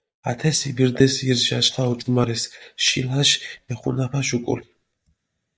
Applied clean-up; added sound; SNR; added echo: neural mask model DeepFilterNet 3.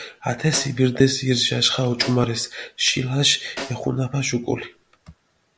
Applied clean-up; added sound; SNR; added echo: none; Snare drum; 16 dB; none.